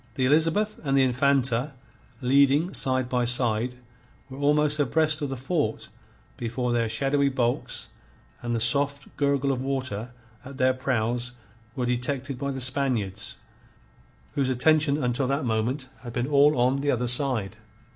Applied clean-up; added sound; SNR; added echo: none; none; none; none.